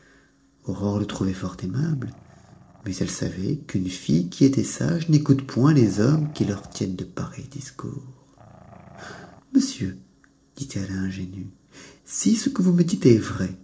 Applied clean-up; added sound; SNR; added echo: neural separator model SepFormer DNS4.